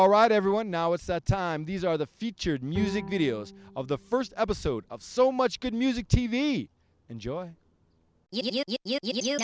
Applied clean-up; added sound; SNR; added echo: none; Bowed string instrument; 14 dB; none.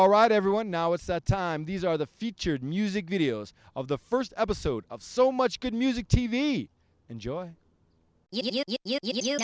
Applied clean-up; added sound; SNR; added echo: none; none; none; none.